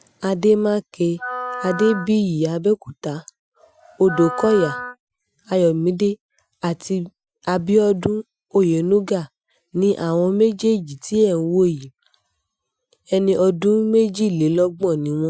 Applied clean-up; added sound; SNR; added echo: classical method Wiener filter.